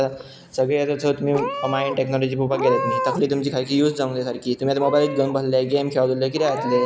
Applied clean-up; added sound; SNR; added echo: none; Meow / Purr; 9 dB; none.